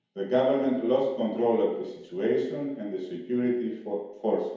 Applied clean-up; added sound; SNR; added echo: none; none; none; reverberation time 1.0 s.